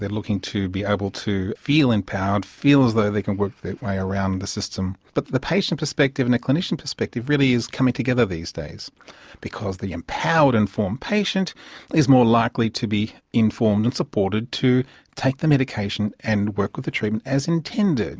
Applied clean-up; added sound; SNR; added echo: none; none; none; none.